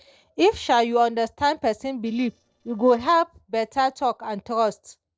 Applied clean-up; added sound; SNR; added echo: neural separator model SepFormer DNS4.